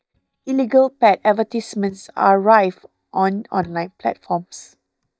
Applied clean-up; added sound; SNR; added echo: neural mask model DeepFilterNet 3.